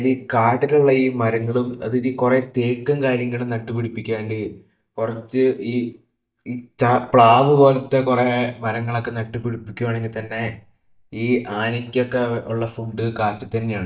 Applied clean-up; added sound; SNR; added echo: neural mask model DeepFilterNet 3.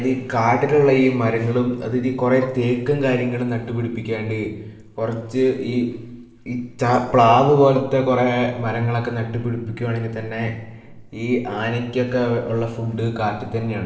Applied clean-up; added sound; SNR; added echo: neural separator model SepFormer DNS4.